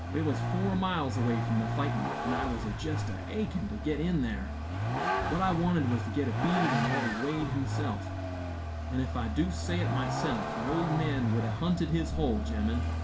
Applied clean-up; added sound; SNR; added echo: none; Vehicle; 0 dB; reverberation time 0.2 s.